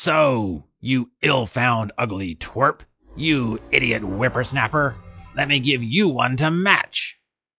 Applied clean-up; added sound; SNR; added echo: classical method log-MMSE.